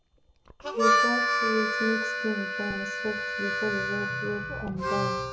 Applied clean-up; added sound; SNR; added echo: none; Harmonica; -4 dB; reverberation time 0.6 s.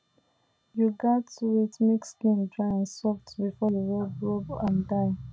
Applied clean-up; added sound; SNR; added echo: none; none; none; none.